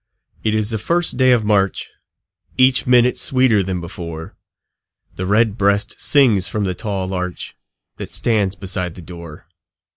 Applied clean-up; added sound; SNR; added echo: neural mask model Resemble Enhance denoiser.